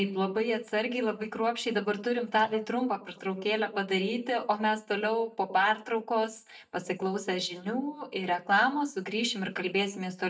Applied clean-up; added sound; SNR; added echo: neural mask model DeepFilterNet 3.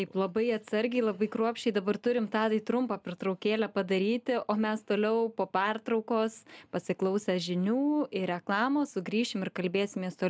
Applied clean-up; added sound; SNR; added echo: none; none; none; none.